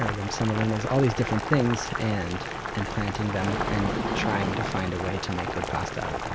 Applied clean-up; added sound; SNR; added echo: none; Sliding door + Boiling; 3 dB; none.